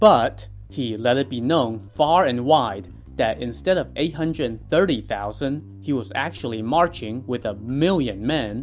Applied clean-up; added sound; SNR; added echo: none; Bass guitar; 18 dB; none.